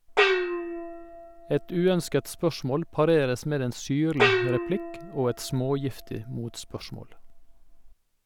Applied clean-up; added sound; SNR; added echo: none; Gong; 3 dB; none.